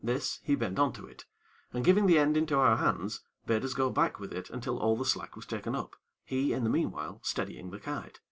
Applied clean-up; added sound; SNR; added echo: none; none; none; none.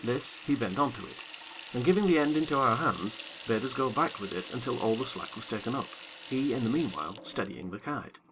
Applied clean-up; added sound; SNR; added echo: none; Sink (filling or washing) / Water tap, faucet; 13 dB; none.